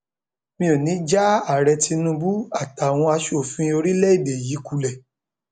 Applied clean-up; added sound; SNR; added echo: none; none; none; none.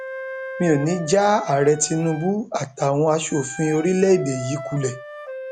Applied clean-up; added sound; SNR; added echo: none; Wind instrument, woodwind instrument; 13 dB; none.